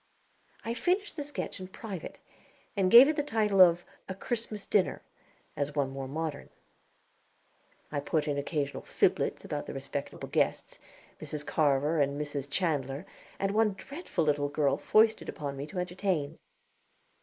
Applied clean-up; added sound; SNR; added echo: neural mask model Resemble Enhance denoiser.